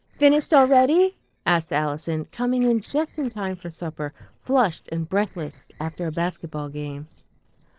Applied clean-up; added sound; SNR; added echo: neural separator model SepFormer DNS4.